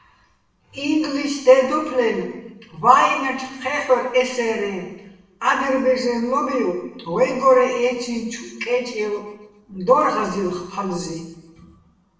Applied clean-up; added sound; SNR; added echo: none; none; none; reverberation time 0.9 s.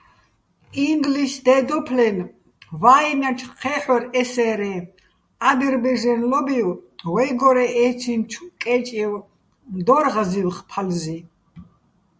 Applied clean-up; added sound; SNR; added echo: none; none; none; none.